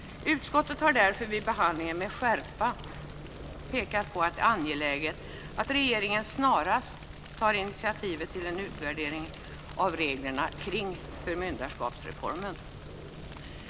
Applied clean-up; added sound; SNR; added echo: none; Fire; 13 dB; none.